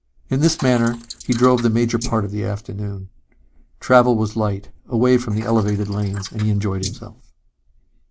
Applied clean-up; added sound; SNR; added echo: neural mask model Resemble Enhance denoiser.